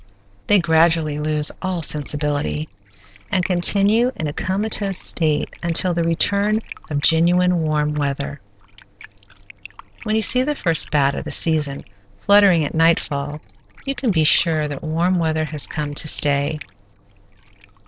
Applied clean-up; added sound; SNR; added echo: neural separator model SepFormer DNS4.